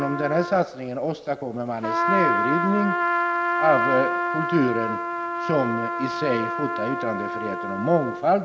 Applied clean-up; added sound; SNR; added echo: none; Trumpet; 1 dB; none.